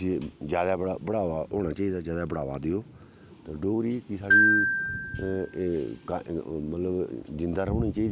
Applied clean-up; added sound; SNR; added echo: none; Glockenspiel; -1 dB; none.